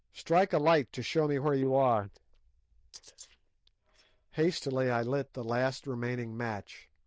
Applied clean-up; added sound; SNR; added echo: neural diffusion model UNIVERSE++.